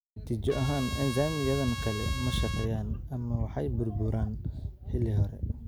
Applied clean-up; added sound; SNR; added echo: none; Trumpet; 10 dB; none.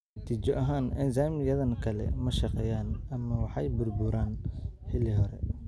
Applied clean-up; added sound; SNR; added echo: none; none; none; none.